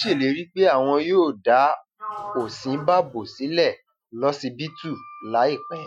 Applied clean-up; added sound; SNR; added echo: classical method Wiener filter.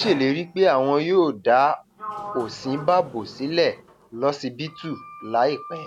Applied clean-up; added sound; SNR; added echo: none; Sliding door; 17 dB; none.